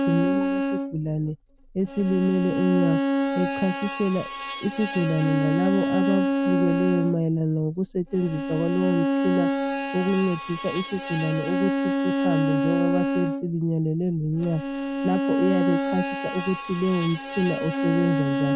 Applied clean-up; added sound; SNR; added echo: none; Bowed string instrument; 1 dB; none.